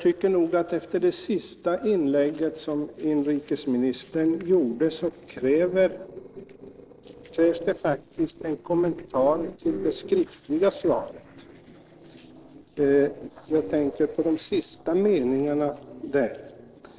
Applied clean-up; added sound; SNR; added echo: neural separator model SepFormer DNS4.